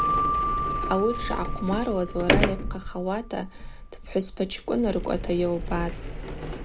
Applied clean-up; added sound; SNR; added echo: none; Sliding door + Keyboard (musical); 0 dB; none.